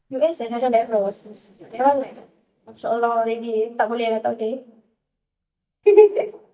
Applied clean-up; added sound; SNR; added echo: neural mask model DeepFilterNet 3.